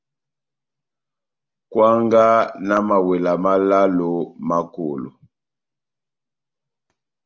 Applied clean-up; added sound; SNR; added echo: none; none; none; none.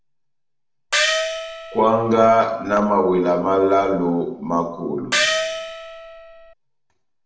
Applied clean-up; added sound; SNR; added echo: none; Gong; 3 dB; reverberation time 0.7 s.